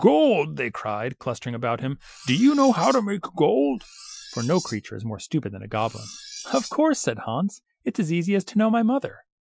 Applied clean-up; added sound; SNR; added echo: classical method Wiener filter.